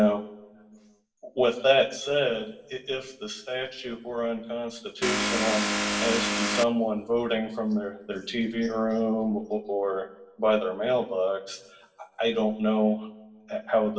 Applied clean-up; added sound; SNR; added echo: none; Vehicle; -1 dB; reverberation time 0.8 s.